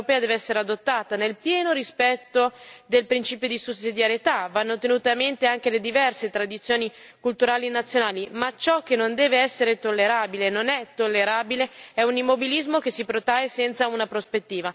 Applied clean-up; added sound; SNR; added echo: none; none; none; none.